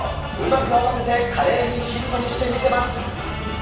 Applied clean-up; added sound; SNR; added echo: none; none; none; reverberation time 1.1 s.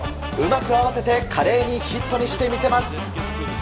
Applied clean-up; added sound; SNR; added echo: none; none; none; none.